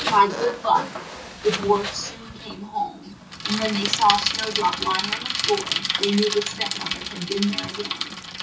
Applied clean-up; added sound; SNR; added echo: none; Bicycle; 4 dB; reverberation time 0.2 s.